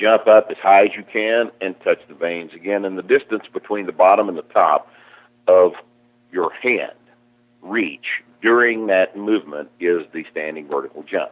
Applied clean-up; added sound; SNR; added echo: none; none; none; none.